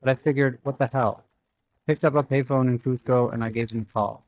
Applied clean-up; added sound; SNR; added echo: neural mask model DeepFilterNet 3.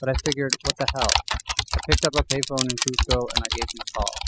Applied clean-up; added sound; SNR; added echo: classical method spectral subtraction.